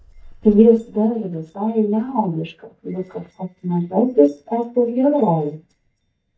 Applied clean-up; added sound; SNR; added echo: neural mask model DeepFilterNet 3.